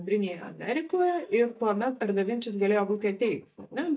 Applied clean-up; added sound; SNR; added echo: neural mask model DeepFilterNet 3.